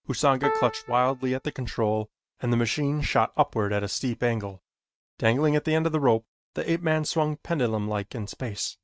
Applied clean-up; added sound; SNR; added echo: neural mask model RNNoise.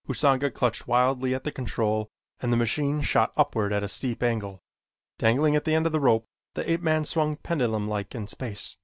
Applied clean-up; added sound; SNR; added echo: none; none; none; none.